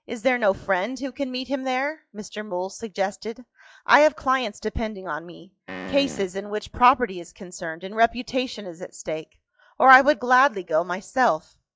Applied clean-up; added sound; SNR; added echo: classical method log-MMSE.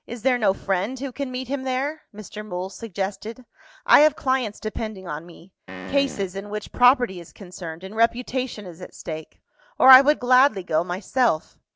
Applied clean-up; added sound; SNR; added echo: none; Fart; 12 dB; none.